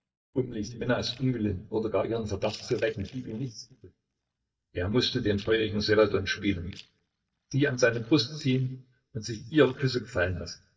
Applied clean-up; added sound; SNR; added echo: neural mask model DeepFilterNet 3.